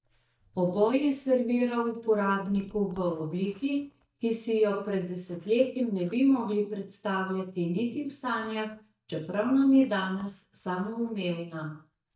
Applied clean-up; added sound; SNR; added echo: neural mask model DeepFilterNet 3.